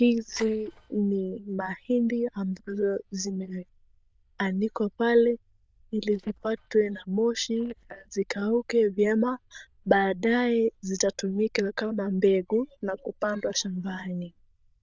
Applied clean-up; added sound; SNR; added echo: neural diffusion model UNIVERSE++.